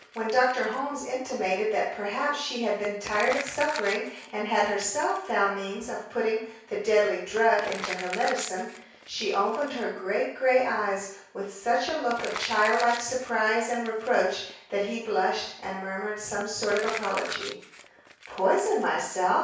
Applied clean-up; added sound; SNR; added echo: none; Crumpling, crinkling; 15 dB; reverberation time 0.6 s.